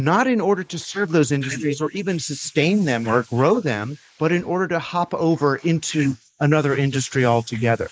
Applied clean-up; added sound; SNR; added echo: neural mask model Resemble Enhance denoiser.